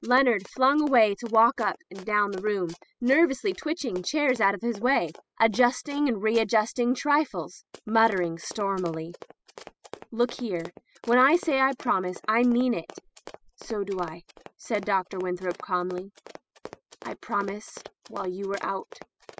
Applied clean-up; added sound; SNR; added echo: classical method spectral subtraction.